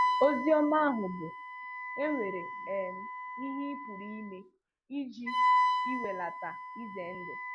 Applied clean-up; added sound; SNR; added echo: none; Wind instrument, woodwind instrument; 0 dB; none.